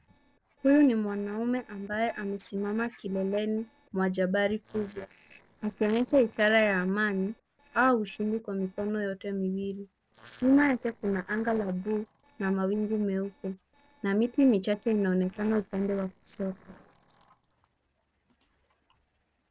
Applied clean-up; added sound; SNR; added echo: neural separator model SepFormer DNS4.